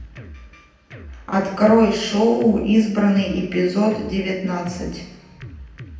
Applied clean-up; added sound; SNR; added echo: none; Drum kit; 19 dB; reverberation time 0.9 s.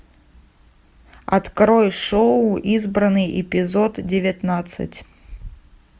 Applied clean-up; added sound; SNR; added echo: none; none; none; none.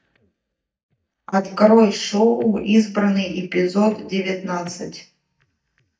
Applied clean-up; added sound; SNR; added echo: neural mask model DeepFilterNet 3.